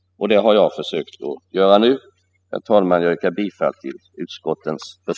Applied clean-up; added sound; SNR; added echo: classical method spectral subtraction.